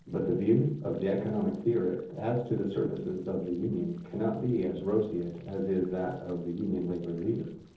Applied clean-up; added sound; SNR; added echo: neural separator model SepFormer DNS4.